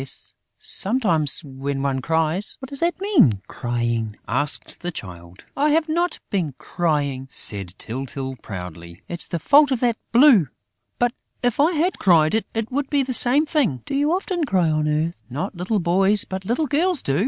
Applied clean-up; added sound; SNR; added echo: none; none; none; none.